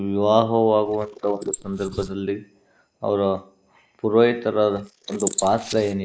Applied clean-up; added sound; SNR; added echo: neural mask model Resemble Enhance denoiser.